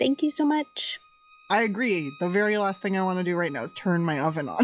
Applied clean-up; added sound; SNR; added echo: classical method log-MMSE.